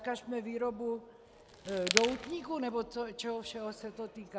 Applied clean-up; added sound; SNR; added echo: none; Crackle; 0 dB; none.